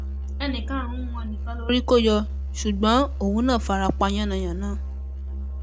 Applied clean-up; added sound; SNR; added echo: none; Musical instrument; 4 dB; none.